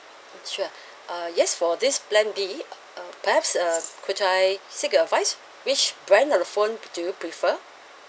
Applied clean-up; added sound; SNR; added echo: none; Rattle / Keys jangling; 17 dB; none.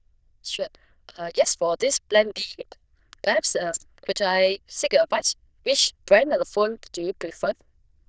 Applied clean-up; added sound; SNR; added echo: neural diffusion model UNIVERSE++.